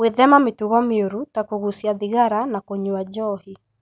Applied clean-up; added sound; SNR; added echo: none; none; none; none.